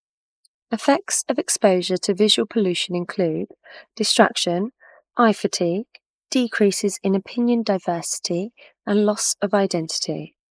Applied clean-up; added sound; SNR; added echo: neural mask model Resemble Enhance denoiser.